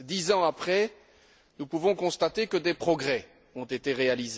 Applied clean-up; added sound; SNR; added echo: none; none; none; none.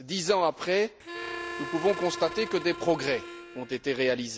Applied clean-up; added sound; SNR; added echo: none; Harmonica; 10 dB; none.